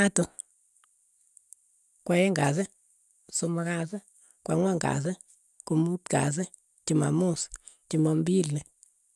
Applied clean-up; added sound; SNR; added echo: none; none; none; none.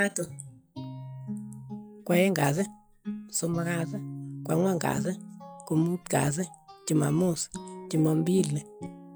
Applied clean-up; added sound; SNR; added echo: classical method log-MMSE.